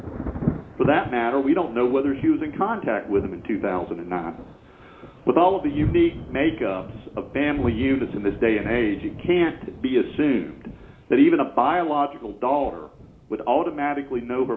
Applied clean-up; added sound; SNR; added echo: none; Thunder; 12 dB; reverberation time 0.4 s.